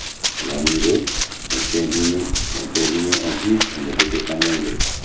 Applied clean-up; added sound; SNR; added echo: none; Run; 0 dB; reverberation time 0.4 s.